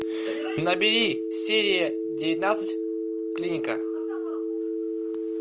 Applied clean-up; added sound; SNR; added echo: none; Telephone; 0 dB; none.